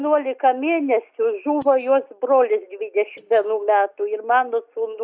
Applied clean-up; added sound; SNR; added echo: neural mask model DeepFilterNet 3.